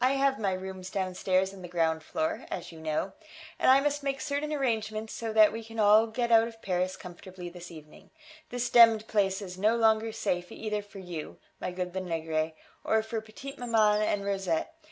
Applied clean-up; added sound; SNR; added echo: none; Bird; 18 dB; none.